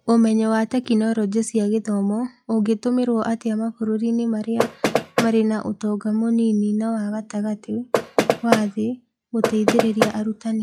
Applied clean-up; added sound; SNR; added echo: classical method log-MMSE.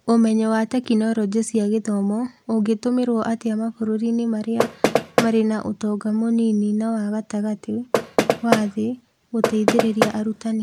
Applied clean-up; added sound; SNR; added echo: none; Knock; 1 dB; none.